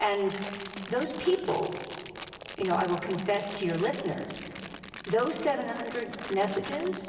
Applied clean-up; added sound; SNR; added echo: none; Crumpling, crinkling; 12 dB; reverberation time 2.3 s.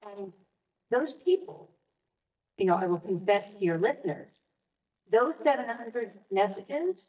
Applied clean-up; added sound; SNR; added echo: neural mask model DeepFilterNet 3.